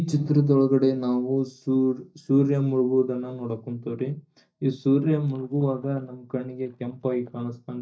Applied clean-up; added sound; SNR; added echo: neural mask model DeepFilterNet 3.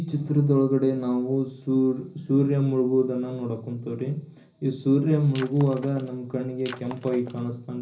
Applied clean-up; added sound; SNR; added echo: none; Shatter; 18 dB; reverberation time 0.5 s.